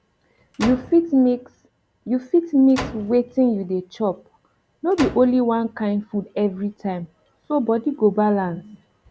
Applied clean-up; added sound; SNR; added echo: none; Slam; 16 dB; none.